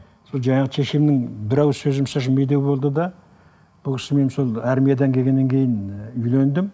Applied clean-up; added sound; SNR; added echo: none; none; none; none.